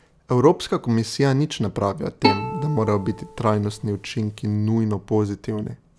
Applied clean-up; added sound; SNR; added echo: none; Bowed string instrument; 6 dB; none.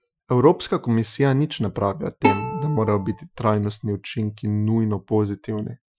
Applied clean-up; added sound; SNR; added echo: classical method Wiener filter.